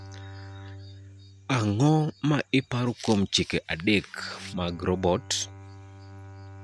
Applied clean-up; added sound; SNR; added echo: none; Bowed string instrument; 18 dB; none.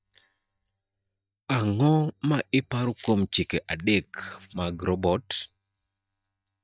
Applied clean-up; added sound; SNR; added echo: neural mask model DeepFilterNet 3.